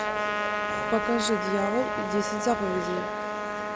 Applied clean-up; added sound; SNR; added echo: none; Trumpet; 1 dB; none.